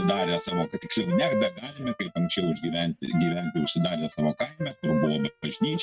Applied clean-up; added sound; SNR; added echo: neural mask model RNNoise.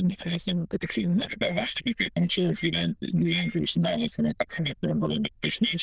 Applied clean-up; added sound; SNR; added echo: neural diffusion model UNIVERSE++.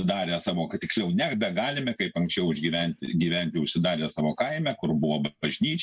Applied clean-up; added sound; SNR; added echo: neural mask model Resemble Enhance denoiser.